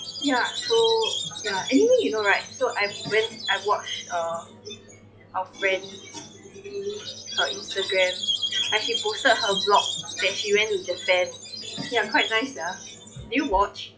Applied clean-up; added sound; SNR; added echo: classical method log-MMSE.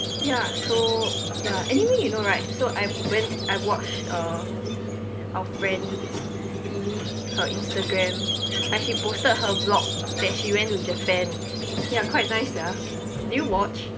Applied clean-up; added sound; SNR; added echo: none; Squeak; 2 dB; none.